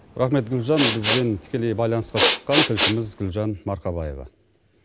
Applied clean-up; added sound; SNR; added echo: none; Respiratory sounds; -3 dB; none.